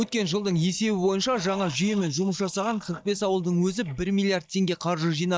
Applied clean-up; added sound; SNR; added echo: neural mask model DeepFilterNet 3.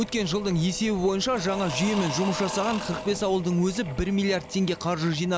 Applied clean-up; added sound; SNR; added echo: none; Engine / Drill / Mechanisms; 12 dB; none.